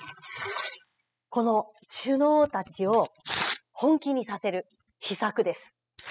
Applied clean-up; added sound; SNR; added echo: classical method spectral subtraction.